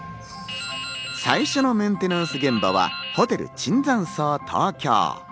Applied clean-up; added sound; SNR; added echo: none; Drip; 10 dB; none.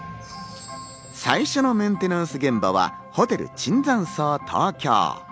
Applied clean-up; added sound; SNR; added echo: none; none; none; none.